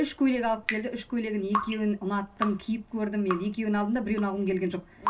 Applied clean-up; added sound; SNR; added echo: none; Drip; 8 dB; reverberation time 0.2 s.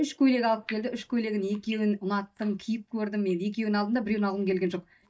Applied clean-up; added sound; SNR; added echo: neural mask model DeepFilterNet 3.